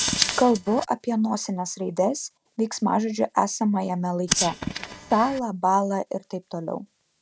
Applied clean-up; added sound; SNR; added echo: neural mask model RNNoise.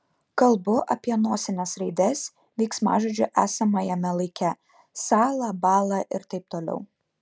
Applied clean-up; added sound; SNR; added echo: none; none; none; none.